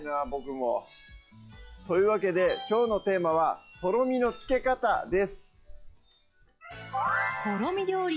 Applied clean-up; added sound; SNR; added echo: classical method log-MMSE.